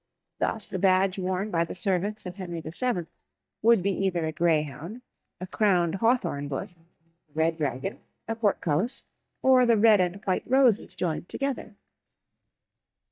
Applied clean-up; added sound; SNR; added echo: neural mask model DeepFilterNet 3.